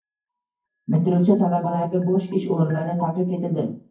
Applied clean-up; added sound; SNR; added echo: neural mask model DeepFilterNet 3.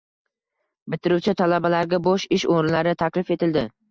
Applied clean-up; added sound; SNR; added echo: none; none; none; none.